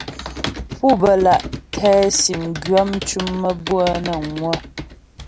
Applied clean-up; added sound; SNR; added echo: none; Computer keyboard; 11 dB; none.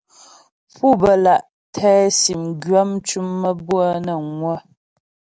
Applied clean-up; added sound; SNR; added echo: none; none; none; none.